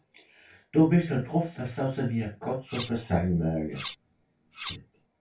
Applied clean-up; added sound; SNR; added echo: none; Cutlery, silverware; 13 dB; reverberation time 0.2 s.